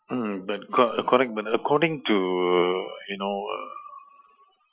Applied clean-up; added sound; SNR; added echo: classical method Wiener filter.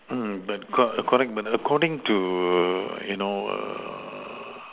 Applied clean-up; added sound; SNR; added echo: none; Bowed string instrument; 18 dB; none.